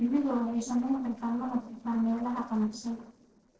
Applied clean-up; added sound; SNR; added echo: neural separator model SepFormer DNS4.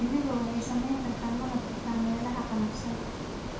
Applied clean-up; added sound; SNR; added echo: none; Ocean; 4 dB; reverberation time 0.3 s.